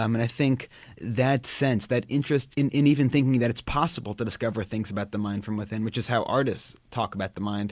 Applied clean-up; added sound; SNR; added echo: none; none; none; none.